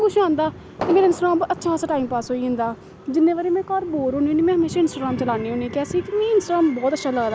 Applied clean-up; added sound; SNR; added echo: none; Fireworks; 15 dB; none.